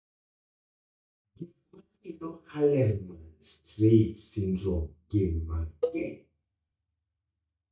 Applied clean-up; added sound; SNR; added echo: neural mask model DeepFilterNet 3.